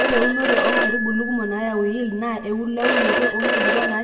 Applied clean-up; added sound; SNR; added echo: none; Telephone; -1 dB; reverberation time 1.5 s.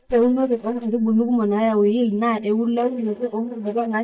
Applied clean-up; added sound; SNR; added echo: neural mask model DeepFilterNet 3.